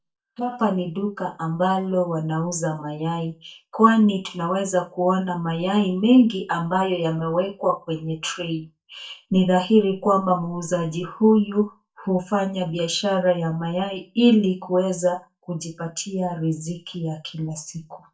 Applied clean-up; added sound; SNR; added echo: neural mask model DeepFilterNet 3.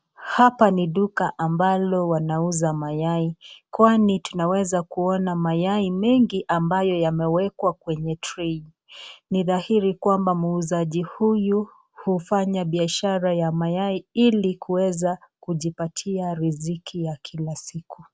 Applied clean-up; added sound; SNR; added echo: none; none; none; none.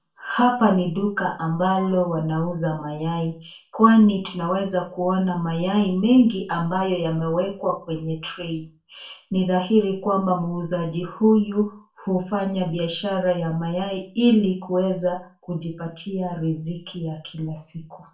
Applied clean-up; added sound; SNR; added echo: none; Wind instrument, woodwind instrument; 20 dB; reverberation time 0.3 s.